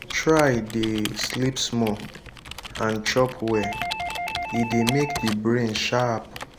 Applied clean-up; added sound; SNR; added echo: none; Doorbell + Computer keyboard; 8 dB; none.